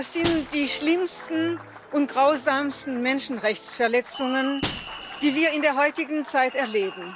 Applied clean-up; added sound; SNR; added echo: none; Shatter + Applause; 13 dB; none.